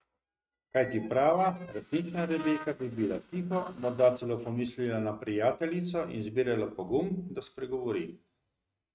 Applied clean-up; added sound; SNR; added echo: neural mask model RNNoise.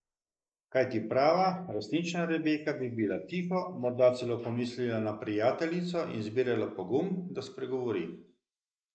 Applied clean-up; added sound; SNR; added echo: neural mask model Resemble Enhance denoiser.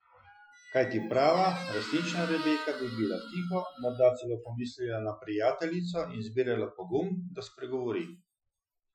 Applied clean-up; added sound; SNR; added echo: classical method Wiener filter.